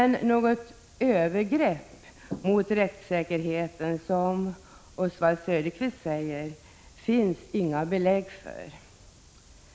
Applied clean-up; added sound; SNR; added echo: none; none; none; none.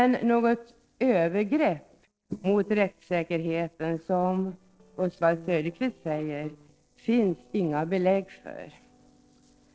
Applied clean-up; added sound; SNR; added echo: neural separator model SepFormer DNS4.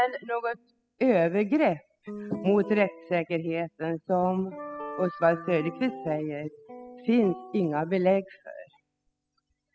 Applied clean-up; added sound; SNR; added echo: classical method spectral subtraction.